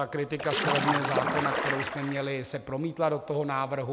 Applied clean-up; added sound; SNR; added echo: none; Splash, splatter; 0 dB; none.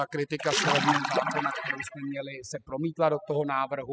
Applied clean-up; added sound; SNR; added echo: classical method spectral subtraction.